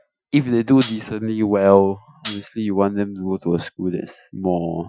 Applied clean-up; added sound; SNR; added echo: classical method Wiener filter.